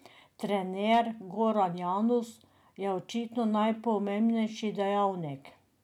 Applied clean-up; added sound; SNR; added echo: none; none; none; none.